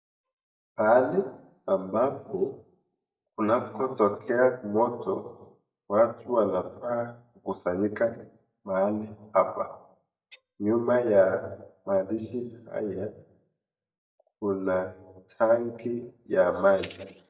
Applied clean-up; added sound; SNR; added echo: neural mask model DeepFilterNet 3.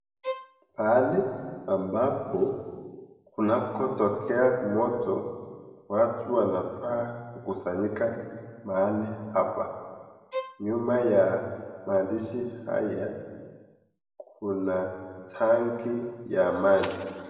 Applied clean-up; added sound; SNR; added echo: none; Bowed string instrument; 12 dB; reverberation time 1.5 s.